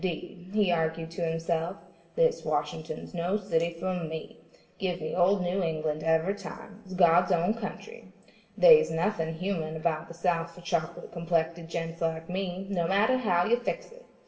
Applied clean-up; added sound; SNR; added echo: none; none; none; reverberation time 2.9 s.